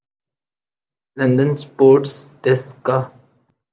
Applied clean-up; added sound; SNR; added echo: none; none; none; none.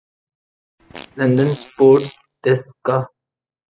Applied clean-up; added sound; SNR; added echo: classical method spectral subtraction.